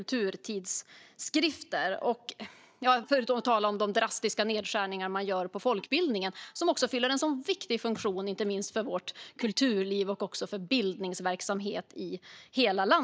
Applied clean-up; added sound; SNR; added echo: neural mask model DeepFilterNet 3.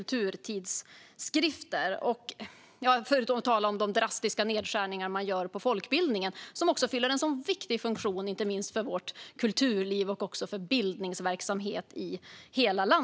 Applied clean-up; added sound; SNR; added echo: none; none; none; none.